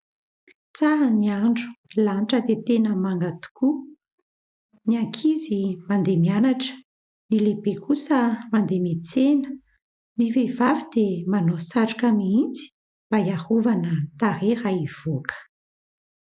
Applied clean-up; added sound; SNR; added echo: none; none; none; none.